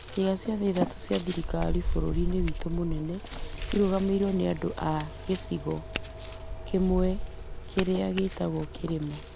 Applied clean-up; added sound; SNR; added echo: none; Scissors; 2 dB; none.